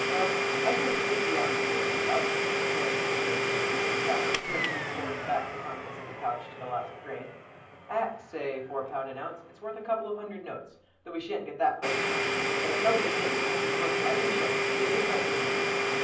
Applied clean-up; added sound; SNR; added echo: none; Domestic sounds, home sounds; -4 dB; reverberation time 0.6 s.